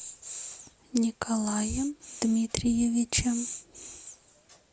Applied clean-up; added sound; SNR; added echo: none; none; none; none.